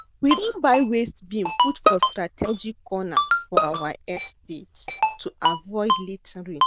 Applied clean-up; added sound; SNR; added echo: neural diffusion model UNIVERSE++.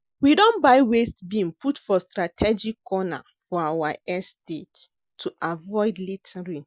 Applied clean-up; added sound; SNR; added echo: none; none; none; none.